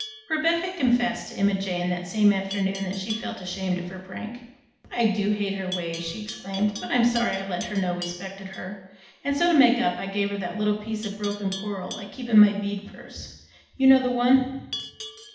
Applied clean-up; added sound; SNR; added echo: none; Livestock, farm animals, working animals; 17 dB; reverberation time 0.8 s.